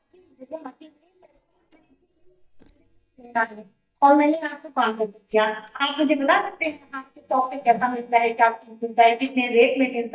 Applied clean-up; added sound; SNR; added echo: neural mask model DeepFilterNet 3.